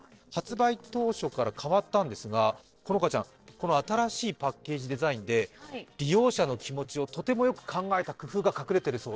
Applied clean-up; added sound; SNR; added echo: neural separator model SepFormer DNS4.